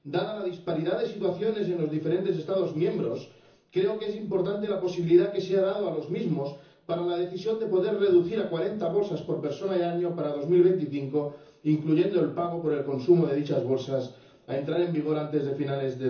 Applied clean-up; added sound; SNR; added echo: none; none; none; reverberation time 0.6 s.